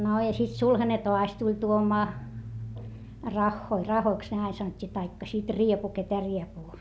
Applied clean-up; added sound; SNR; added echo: none; none; none; none.